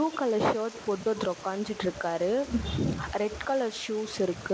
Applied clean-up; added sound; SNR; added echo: none; Stream; 18 dB; none.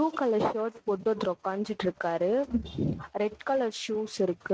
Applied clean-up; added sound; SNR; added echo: neural mask model RNNoise.